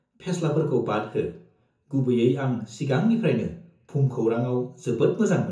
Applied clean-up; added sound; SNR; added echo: none; none; none; reverberation time 0.6 s.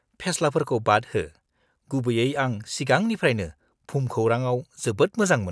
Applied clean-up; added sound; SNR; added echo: none; none; none; none.